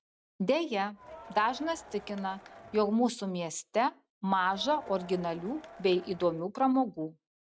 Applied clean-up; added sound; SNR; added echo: none; Crowd; 18 dB; none.